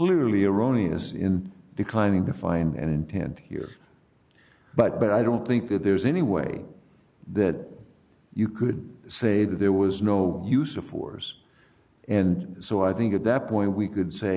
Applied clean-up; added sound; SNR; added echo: none; none; none; none.